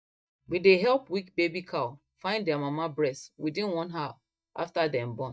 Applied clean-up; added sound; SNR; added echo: neural mask model DeepFilterNet 3.